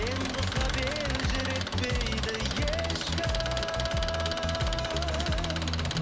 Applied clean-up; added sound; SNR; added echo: none; Engine; 4 dB; none.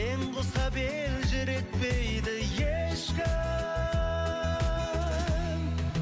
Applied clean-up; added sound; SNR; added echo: none; none; none; none.